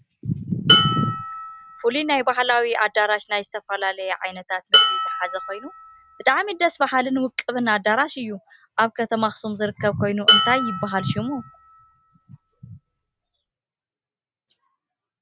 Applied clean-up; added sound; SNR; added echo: none; Dishes, pots, and pans; 1 dB; none.